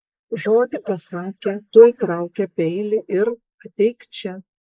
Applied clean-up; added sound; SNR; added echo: neural mask model Resemble Enhance denoiser.